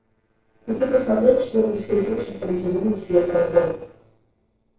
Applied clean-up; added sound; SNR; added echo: neural separator model SepFormer DNS4.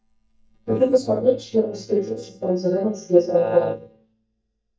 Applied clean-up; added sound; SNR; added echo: neural mask model DeepFilterNet 3.